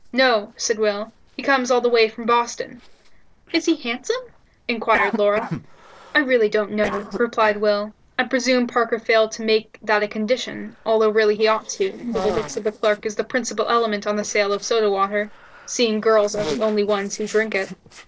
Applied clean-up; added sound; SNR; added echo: neural separator model SepFormer DNS4.